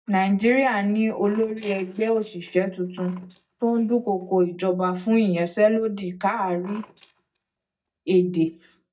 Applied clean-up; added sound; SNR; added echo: neural mask model DeepFilterNet 3.